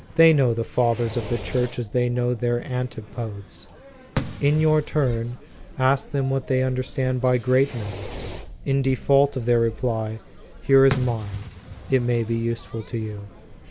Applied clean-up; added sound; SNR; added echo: none; Fireworks; 13 dB; none.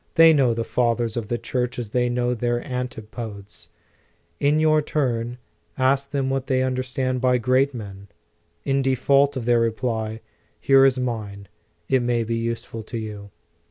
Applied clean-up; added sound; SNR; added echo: none; none; none; none.